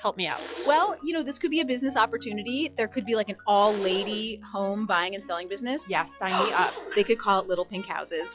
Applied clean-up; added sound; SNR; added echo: classical method log-MMSE.